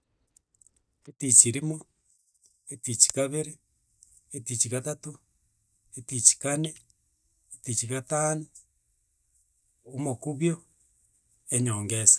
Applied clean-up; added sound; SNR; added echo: neural mask model DeepFilterNet 3.